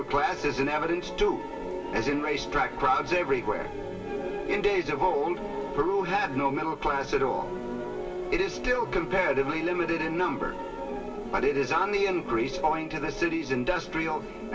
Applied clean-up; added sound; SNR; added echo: none; Musical instrument; 15 dB; reverberation time 0.1 s.